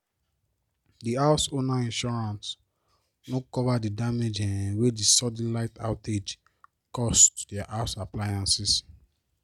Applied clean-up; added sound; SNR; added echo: none; none; none; none.